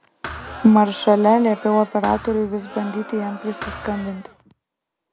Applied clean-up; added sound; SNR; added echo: none; Crowd + Thump, thud; 15 dB; none.